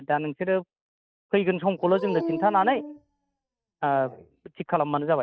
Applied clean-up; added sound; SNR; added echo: neural mask model DeepFilterNet 3.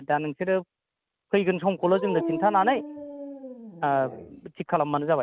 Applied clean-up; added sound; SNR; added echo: none; Dog; 9 dB; none.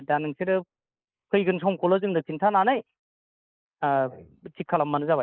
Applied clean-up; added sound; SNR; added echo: neural mask model Resemble Enhance denoiser.